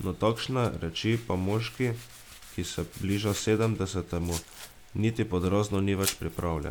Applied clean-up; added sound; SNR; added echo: none; Domestic sounds, home sounds; 15 dB; none.